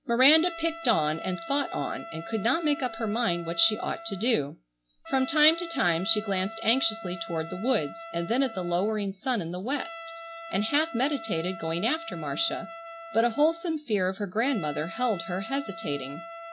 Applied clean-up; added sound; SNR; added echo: none; Trumpet; 13 dB; none.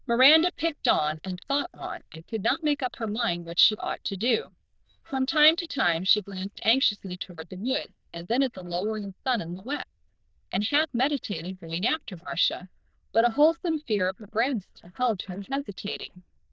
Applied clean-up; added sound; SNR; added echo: neural diffusion model UNIVERSE++.